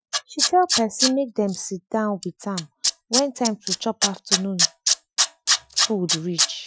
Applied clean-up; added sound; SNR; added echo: classical method Wiener filter.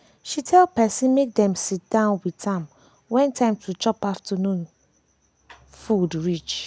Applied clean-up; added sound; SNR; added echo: none; none; none; none.